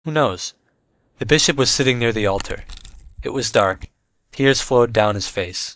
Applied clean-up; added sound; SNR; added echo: neural mask model DeepFilterNet 3.